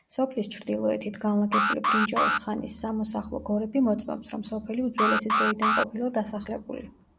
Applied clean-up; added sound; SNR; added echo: none; Alarm; -1 dB; none.